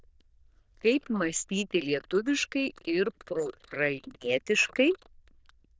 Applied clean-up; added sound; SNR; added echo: neural diffusion model UNIVERSE++.